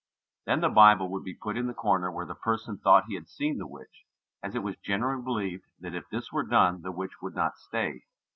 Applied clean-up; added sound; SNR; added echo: none; none; none; none.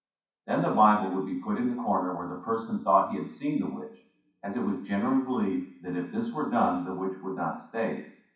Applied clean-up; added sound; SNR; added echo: none; none; none; reverberation time 0.6 s.